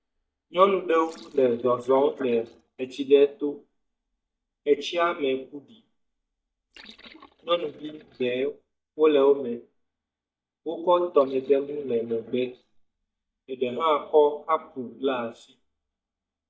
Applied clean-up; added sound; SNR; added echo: neural mask model DeepFilterNet 3.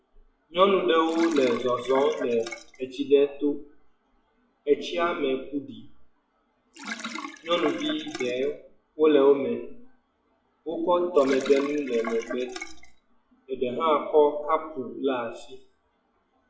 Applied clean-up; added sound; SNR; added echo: classical method WPE with log-MMSE.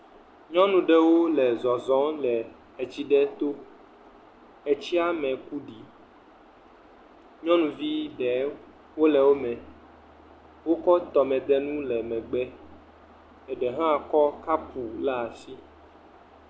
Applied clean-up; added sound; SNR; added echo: none; none; none; none.